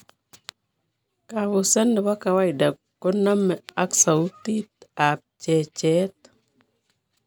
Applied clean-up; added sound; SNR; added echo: none; none; none; none.